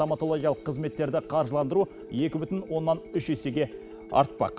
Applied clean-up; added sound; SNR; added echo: none; none; none; none.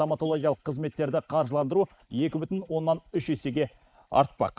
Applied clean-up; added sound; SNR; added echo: neural mask model Resemble Enhance denoiser.